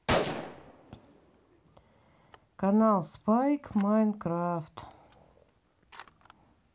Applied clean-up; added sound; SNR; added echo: none; Gunshot, gunfire; 9 dB; none.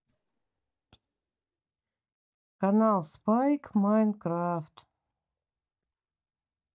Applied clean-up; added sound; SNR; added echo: neural mask model DeepFilterNet 3.